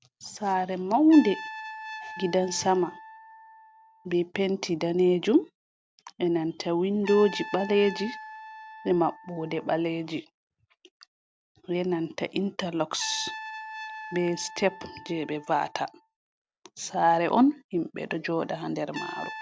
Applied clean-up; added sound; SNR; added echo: none; Trumpet; 16 dB; none.